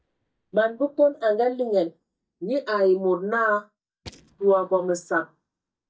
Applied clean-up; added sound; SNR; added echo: neural mask model DeepFilterNet 3.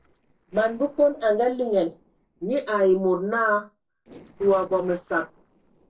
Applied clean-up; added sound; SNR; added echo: neural separator model SepFormer DNS4.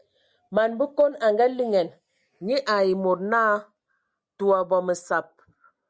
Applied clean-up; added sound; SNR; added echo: none; none; none; none.